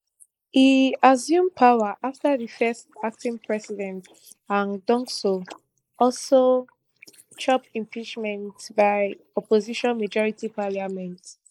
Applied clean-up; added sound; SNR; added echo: neural mask model Resemble Enhance denoiser.